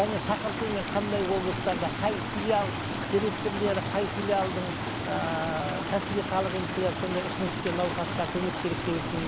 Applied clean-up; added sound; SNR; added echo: none; Stream; 2 dB; none.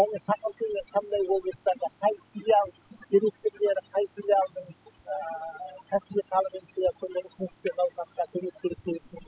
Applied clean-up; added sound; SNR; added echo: classical method spectral subtraction.